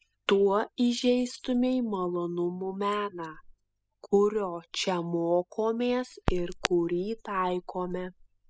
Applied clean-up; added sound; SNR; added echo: classical method spectral subtraction.